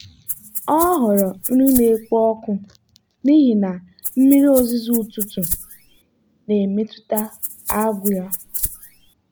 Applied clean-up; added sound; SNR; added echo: none; Rattle (instrument); 9 dB; none.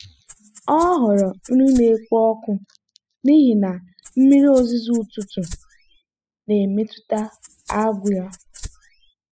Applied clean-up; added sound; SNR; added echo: classical method spectral subtraction.